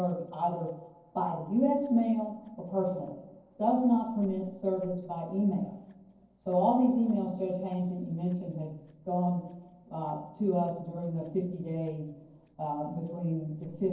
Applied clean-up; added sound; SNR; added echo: neural separator model SepFormer DNS4.